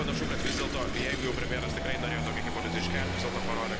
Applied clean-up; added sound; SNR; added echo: none; Engine / Vehicle; -4 dB; none.